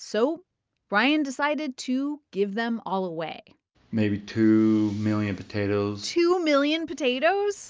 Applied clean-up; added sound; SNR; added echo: none; none; none; none.